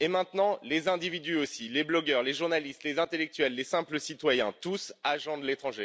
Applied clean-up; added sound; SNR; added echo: none; none; none; none.